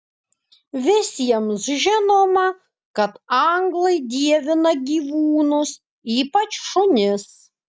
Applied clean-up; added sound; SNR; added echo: none; none; none; none.